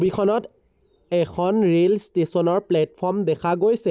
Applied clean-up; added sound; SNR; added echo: none; none; none; none.